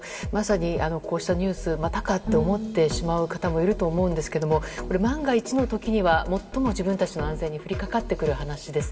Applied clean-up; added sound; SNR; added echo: none; Bowed string instrument; 11 dB; reverberation time 1.2 s.